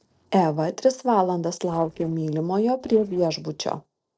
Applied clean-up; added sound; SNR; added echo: neural separator model SepFormer DNS4.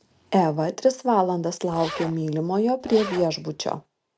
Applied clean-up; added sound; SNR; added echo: none; Zipper (clothing); 14 dB; none.